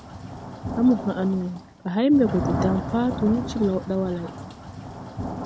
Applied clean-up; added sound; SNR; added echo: none; Thunder / Rain; 7 dB; none.